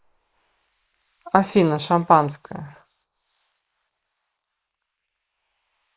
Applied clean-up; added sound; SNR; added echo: neural mask model Resemble Enhance denoiser.